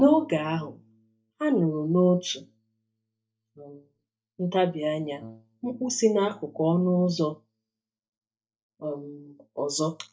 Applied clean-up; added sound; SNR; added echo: neural mask model DeepFilterNet 3.